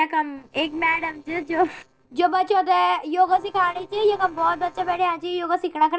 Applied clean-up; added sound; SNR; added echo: neural separator model SepFormer DNS4.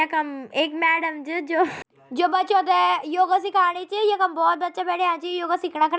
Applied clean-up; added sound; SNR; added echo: none; none; none; none.